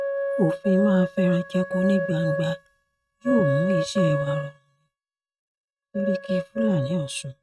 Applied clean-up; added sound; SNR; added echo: neural mask model RNNoise.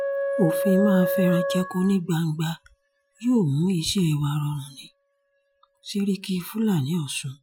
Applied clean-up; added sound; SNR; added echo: classical method Wiener filter.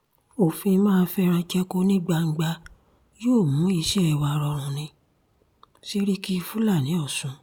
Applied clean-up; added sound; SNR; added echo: none; none; none; none.